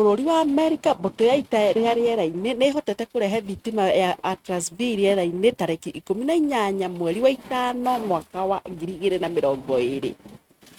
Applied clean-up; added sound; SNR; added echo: neural mask model RNNoise.